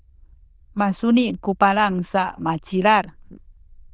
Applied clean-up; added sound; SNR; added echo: neural diffusion model UNIVERSE++.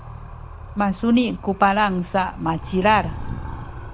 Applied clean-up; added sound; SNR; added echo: none; Animal; 11 dB; none.